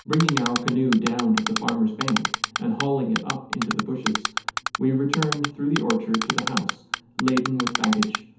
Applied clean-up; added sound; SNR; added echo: none; Typing; 4 dB; reverberation time 0.6 s.